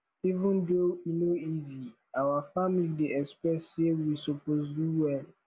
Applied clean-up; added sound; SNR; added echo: none; none; none; none.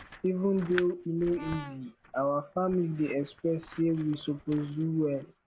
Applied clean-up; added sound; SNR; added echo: none; Scissors + Brass instrument; 17 dB; none.